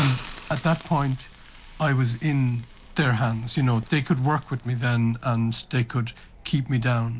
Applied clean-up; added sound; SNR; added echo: none; Hiss; 17 dB; none.